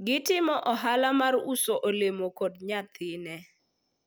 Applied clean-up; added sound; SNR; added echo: none; none; none; none.